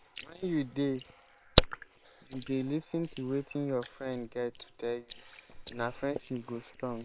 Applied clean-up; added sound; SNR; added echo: neural separator model SepFormer WHAM!.